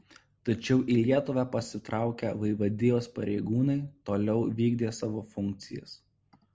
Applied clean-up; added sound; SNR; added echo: none; none; none; none.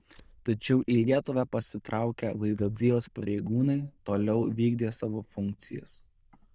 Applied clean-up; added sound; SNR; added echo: neural diffusion model UNIVERSE++.